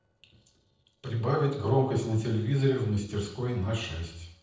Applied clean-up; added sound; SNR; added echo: neural separator model SepFormer DNS4.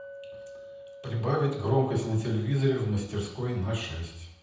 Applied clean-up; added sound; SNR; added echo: none; Chink, clink; 20 dB; reverberation time 0.9 s.